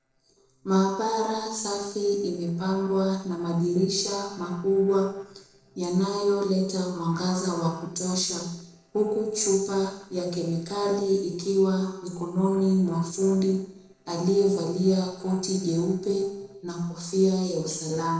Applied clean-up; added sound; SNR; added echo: neural separator model SepFormer DNS4.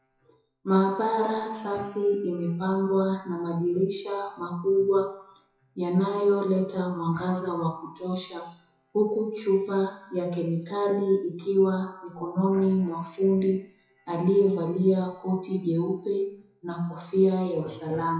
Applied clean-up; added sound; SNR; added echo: classical method WPE with log-MMSE.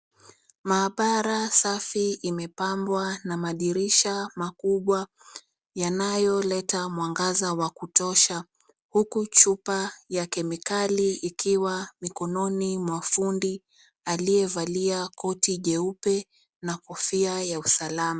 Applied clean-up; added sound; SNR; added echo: none; none; none; none.